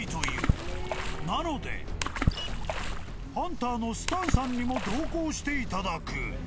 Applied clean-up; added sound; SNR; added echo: none; Water / Splash, splatter; 0 dB; none.